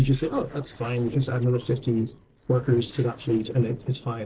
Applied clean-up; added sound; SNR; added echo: neural separator model SepFormer DNS4.